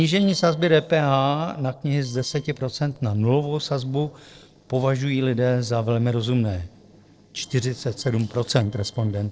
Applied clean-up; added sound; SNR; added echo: neural separator model SepFormer DNS4.